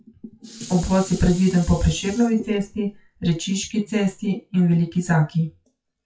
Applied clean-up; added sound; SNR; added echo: classical method WPE with log-MMSE.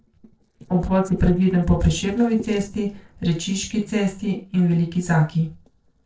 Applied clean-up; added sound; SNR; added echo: neural separator model SepFormer DNS4.